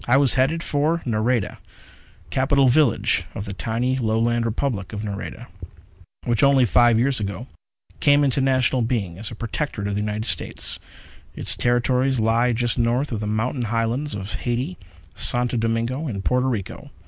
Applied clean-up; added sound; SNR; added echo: none; none; none; none.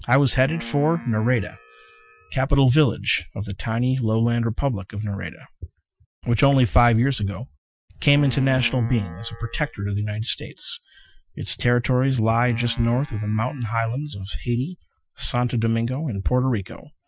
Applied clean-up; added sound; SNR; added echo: classical method Wiener filter.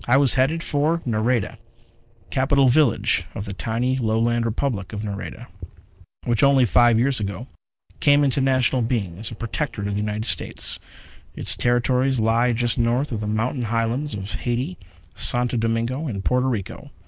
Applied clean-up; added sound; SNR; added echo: neural separator model SepFormer DNS4.